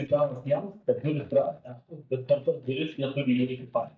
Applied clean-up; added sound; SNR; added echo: neural mask model DeepFilterNet 3.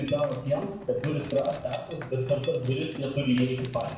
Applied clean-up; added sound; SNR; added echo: none; Mechanisms; 14 dB; reverberation time 0.6 s.